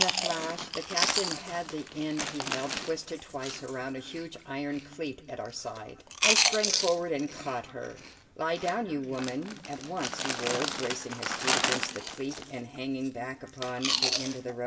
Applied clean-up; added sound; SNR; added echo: none; Chewing, mastication; -1 dB; reverberation time 1.8 s.